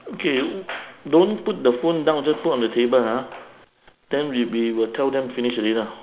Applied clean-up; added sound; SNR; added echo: none; none; none; none.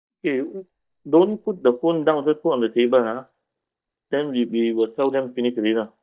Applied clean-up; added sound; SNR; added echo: neural mask model DeepFilterNet 3.